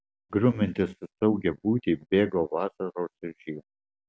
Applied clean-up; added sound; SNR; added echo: none; none; none; none.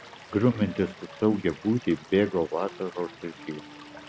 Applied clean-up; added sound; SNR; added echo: none; Stream / Liquid + Wind instrument, woodwind instrument; 18 dB; none.